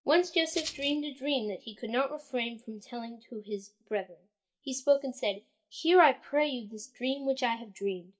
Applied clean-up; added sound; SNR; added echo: neural mask model DeepFilterNet 3.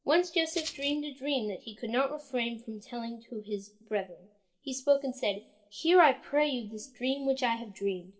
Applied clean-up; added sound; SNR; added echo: neural separator model SepFormer DNS4.